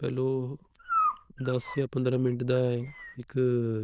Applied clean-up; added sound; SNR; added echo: neural diffusion model UNIVERSE++.